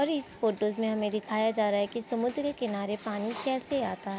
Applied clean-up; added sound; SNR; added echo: none; none; none; none.